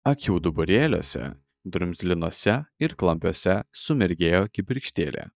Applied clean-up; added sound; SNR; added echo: neural mask model DeepFilterNet 3.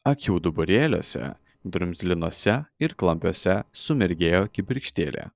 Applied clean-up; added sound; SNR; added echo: neural separator model SepFormer DNS4.